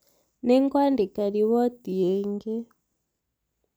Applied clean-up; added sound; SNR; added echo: none; none; none; none.